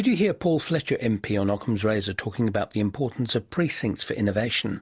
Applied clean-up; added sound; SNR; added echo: none; none; none; none.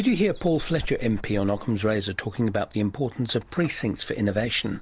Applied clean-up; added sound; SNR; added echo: none; Dog; 14 dB; none.